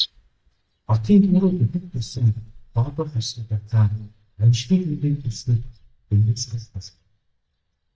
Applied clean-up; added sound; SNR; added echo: neural mask model DeepFilterNet 3.